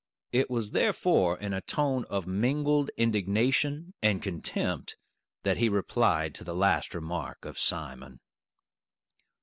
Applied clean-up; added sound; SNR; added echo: none; none; none; none.